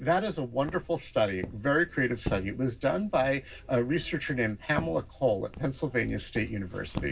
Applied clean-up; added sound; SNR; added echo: none; Walk, footsteps; 13 dB; reverberation time 0.4 s.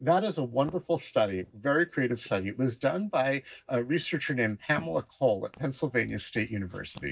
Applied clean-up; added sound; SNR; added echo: neural mask model DeepFilterNet 3.